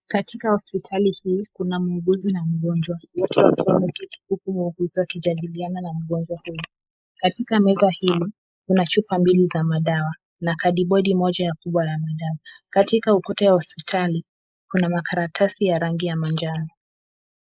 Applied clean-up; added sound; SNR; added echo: neural mask model Resemble Enhance denoiser.